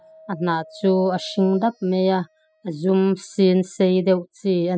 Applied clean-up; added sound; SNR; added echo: classical method spectral subtraction.